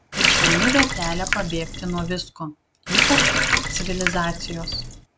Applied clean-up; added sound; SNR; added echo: none; Water tap, faucet; -4 dB; none.